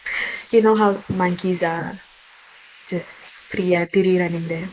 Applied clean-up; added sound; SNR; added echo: neural mask model Resemble Enhance denoiser.